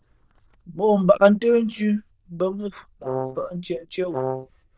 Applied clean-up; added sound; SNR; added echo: neural diffusion model UNIVERSE++.